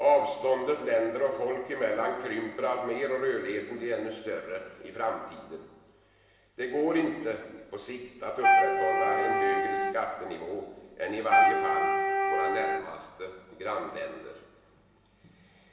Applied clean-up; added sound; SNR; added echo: none; Wind instrument, woodwind instrument; -5 dB; reverberation time 1.1 s.